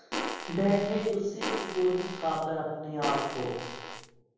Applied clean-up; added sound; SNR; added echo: none; Fart; 6 dB; reverberation time 1.3 s.